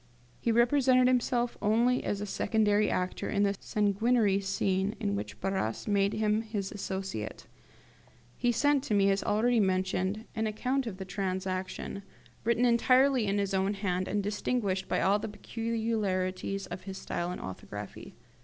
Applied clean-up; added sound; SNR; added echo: none; none; none; none.